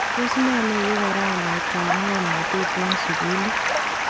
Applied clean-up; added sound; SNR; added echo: none; Stream; -3 dB; none.